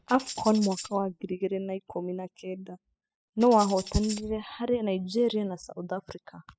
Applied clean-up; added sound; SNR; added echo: classical method spectral subtraction.